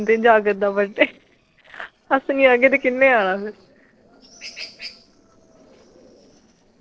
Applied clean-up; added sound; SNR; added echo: neural separator model SepFormer DNS4.